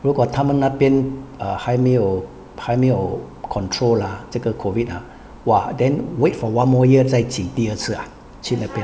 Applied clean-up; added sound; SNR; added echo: none; none; none; none.